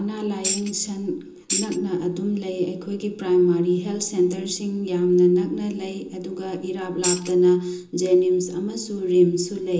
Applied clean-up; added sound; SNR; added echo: none; Tambourine; 8 dB; reverberation time 0.2 s.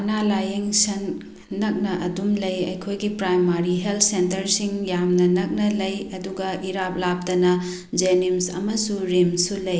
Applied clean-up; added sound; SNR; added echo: none; none; none; none.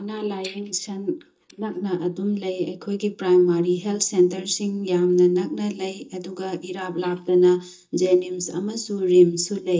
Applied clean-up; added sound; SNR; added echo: neural mask model DeepFilterNet 3.